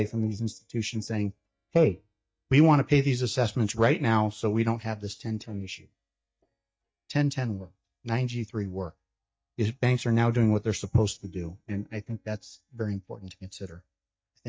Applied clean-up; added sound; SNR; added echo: neural mask model DeepFilterNet 3.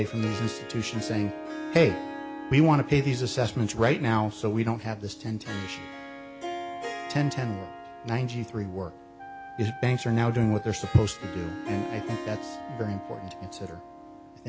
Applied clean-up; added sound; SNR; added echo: none; Wind instrument, woodwind instrument + Harp; 10 dB; none.